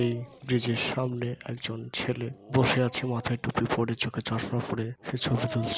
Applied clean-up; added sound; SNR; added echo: none; Dog; 18 dB; none.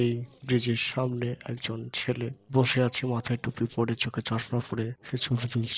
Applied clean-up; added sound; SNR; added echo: neural separator model SepFormer DNS4.